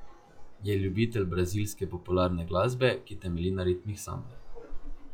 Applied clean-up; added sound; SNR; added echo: classical method log-MMSE.